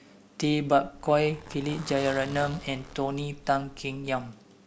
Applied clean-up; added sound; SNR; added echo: none; Zipper (clothing); 17 dB; none.